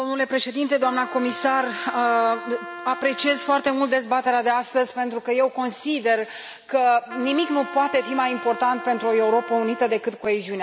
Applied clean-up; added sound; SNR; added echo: none; Trumpet; 13 dB; none.